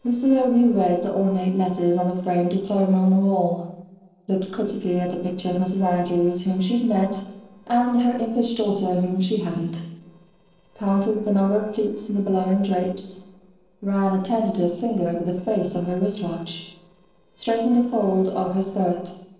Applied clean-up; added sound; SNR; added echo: neural separator model SepFormer DNS4.